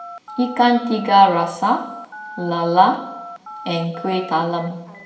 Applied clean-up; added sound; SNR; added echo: none; Telephone; 16 dB; reverberation time 0.8 s.